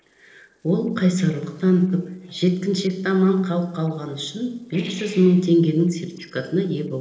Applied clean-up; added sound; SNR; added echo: neural separator model SepFormer DNS4.